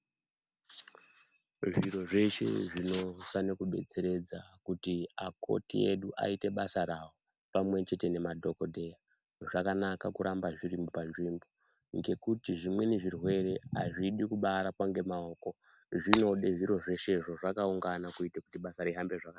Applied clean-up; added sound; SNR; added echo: none; Shatter; 0 dB; none.